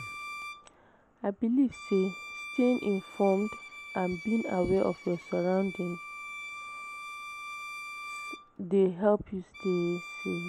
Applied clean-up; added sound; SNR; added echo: none; Bowed string instrument; 12 dB; none.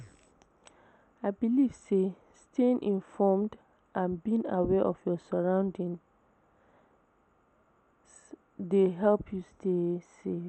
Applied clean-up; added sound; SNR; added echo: none; none; none; none.